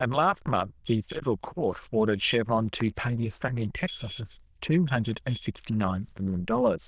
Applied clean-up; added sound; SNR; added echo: neural diffusion model UNIVERSE++.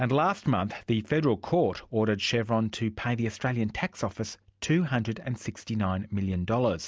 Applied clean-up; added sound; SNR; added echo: none; none; none; none.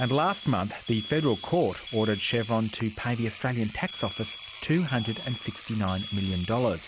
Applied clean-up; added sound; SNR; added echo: none; Alarm + Engine / Domestic sounds, home sounds; 12 dB; none.